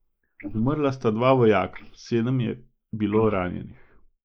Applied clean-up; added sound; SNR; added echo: neural mask model Resemble Enhance denoiser.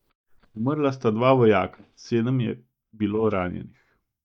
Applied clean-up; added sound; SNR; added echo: neural mask model DeepFilterNet 3.